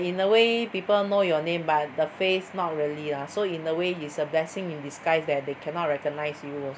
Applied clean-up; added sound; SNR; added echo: none; none; none; none.